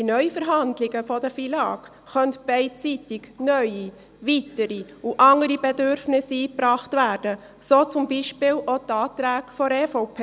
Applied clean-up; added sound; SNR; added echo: none; none; none; none.